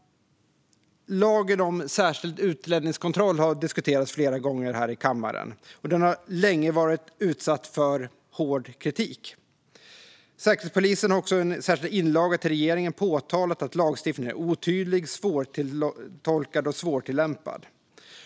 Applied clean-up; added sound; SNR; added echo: none; none; none; none.